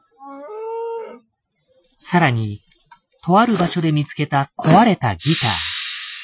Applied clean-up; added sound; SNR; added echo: classical method Wiener filter.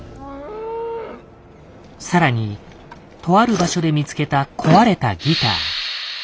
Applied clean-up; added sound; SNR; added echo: none; Livestock, farm animals, working animals; 17 dB; none.